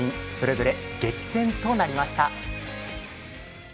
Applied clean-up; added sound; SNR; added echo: none; none; none; none.